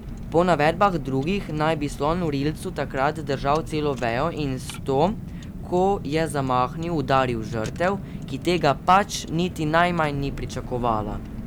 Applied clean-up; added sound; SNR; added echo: none; Car; 10 dB; none.